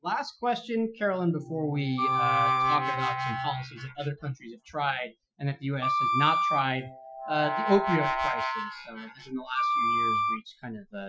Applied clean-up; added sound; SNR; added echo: classical method Wiener filter.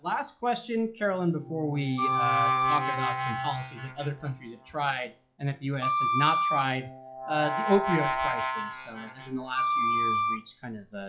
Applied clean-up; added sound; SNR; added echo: classical method log-MMSE.